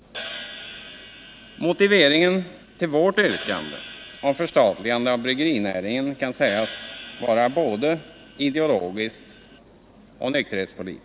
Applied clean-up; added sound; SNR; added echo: none; Hi-hat; 17 dB; none.